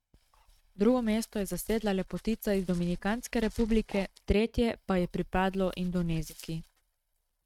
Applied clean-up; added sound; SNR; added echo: neural mask model RNNoise.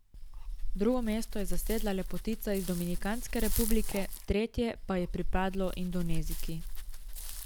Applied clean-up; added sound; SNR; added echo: none; Dog; -1 dB; none.